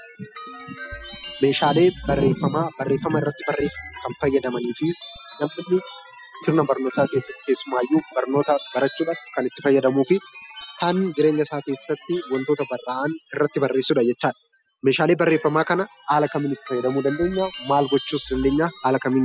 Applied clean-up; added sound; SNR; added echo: classical method spectral subtraction.